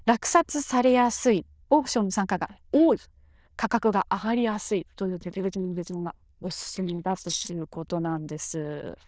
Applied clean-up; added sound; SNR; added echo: neural diffusion model UNIVERSE++.